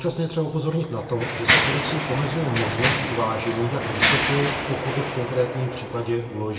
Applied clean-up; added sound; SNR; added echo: none; Mechanisms; 1 dB; reverberation time 1.7 s.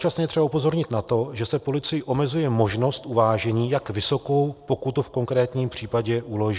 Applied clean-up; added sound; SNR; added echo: none; none; none; none.